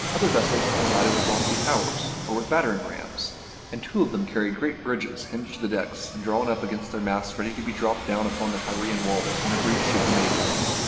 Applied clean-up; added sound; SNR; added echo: none; Fixed-wing aircraft, airplane; 1 dB; reverberation time 2.1 s.